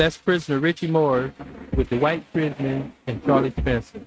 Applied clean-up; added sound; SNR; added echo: neural mask model RNNoise.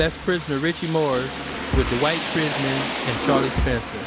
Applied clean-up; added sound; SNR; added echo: none; Thump, thud + Rain; 2 dB; none.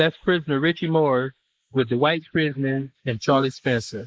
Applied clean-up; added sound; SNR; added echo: neural mask model Resemble Enhance denoiser.